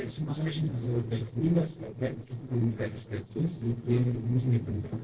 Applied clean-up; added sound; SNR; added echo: neural separator model SepFormer DNS4.